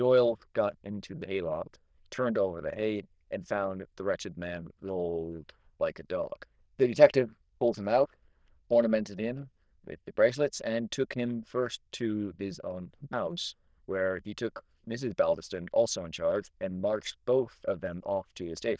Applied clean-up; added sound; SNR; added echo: neural diffusion model UNIVERSE++.